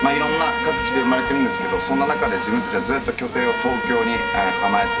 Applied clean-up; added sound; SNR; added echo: none; Trumpet; 3 dB; reverberation time 1.1 s.